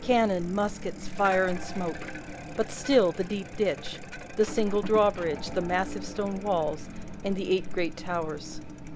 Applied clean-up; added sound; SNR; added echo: none; Bicycle + Motor vehicle (road) / Engine; 12 dB; none.